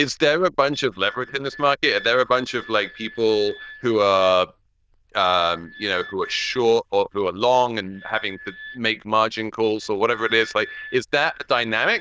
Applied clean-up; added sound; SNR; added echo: neural diffusion model UNIVERSE++.